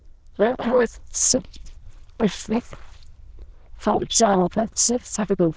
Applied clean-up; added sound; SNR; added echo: neural diffusion model UNIVERSE++.